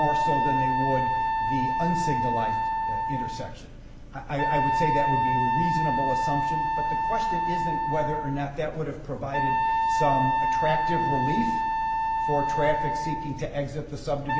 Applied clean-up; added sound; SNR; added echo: none; Wind instrument, woodwind instrument; -4 dB; none.